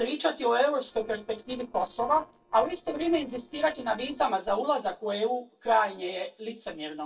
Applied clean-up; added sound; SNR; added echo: neural separator model SepFormer DNS4.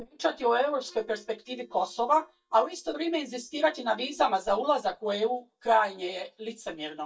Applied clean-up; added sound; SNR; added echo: neural mask model DeepFilterNet 3.